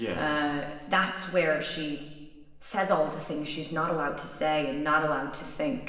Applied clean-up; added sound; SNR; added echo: none; none; none; reverberation time 1.2 s.